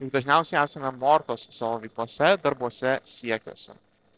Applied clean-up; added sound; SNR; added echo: neural separator model SepFormer DNS4.